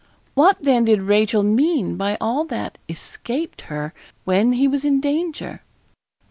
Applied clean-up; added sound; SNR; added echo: none; none; none; none.